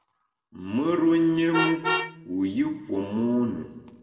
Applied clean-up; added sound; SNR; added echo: none; Vehicle horn, car horn, honking; 8 dB; reverberation time 1.4 s.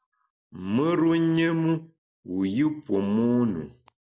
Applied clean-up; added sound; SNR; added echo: none; none; none; none.